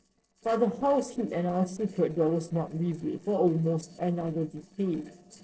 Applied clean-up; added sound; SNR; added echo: neural separator model SepFormer DNS4.